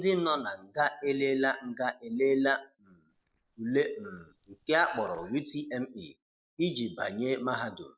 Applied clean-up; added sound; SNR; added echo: neural separator model SepFormer DNS4.